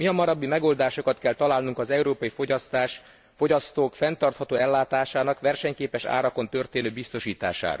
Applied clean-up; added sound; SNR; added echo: none; none; none; none.